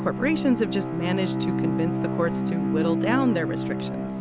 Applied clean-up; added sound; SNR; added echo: none; Bowed string instrument; 0 dB; none.